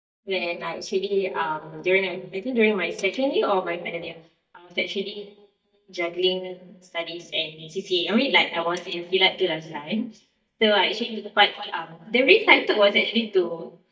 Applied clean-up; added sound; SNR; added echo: neural mask model DeepFilterNet 3.